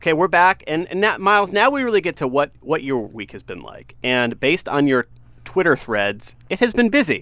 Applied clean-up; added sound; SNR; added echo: none; none; none; none.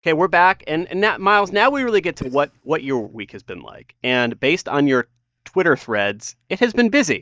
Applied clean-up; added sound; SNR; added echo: neural mask model DeepFilterNet 3.